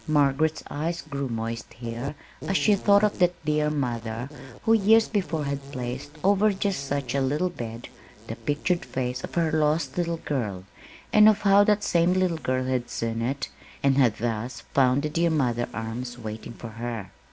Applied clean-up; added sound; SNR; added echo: none; Insect; 19 dB; none.